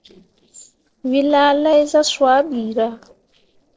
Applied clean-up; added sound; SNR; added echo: neural separator model SepFormer DNS4.